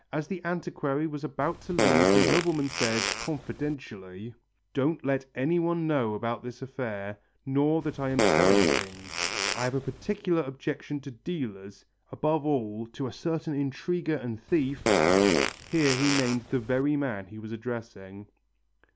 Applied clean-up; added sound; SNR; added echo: none; Fart; -3 dB; none.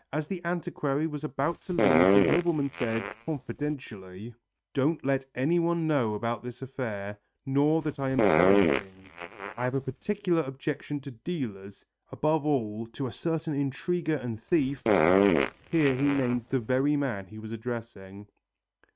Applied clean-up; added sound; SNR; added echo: neural mask model RNNoise.